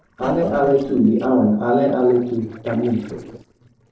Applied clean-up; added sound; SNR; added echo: neural separator model SepFormer DNS4.